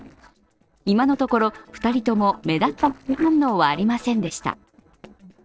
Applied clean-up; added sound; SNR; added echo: neural separator model SepFormer DNS4.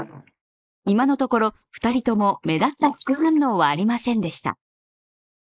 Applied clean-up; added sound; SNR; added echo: neural mask model Resemble Enhance denoiser.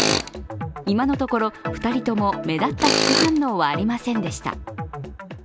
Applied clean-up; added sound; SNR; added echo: none; Tools; 4 dB; none.